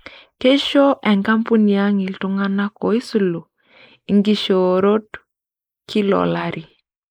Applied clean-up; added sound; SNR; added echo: neural mask model Resemble Enhance denoiser.